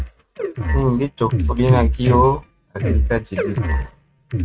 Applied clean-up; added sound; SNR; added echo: neural mask model RNNoise.